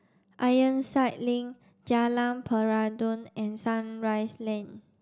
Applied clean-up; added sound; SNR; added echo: none; none; none; none.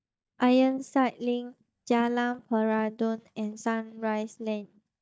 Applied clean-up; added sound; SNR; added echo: neural mask model DeepFilterNet 3.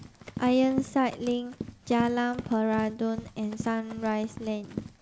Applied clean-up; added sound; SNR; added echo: none; Run; 12 dB; none.